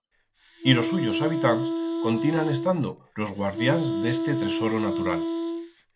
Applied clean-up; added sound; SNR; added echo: none; Wind instrument, woodwind instrument; 1 dB; none.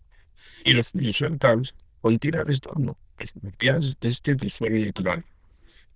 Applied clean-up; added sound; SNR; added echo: neural diffusion model UNIVERSE++.